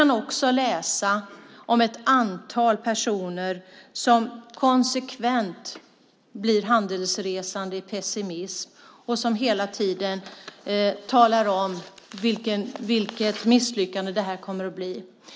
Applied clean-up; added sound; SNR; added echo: none; none; none; none.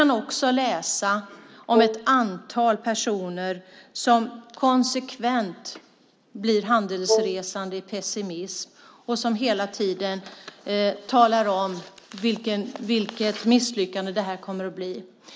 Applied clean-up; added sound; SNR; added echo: none; Wind instrument, woodwind instrument; 0 dB; none.